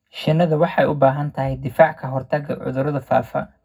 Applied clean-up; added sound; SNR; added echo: none; none; none; reverberation time 0.3 s.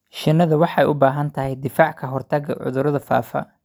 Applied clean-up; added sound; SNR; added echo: none; none; none; none.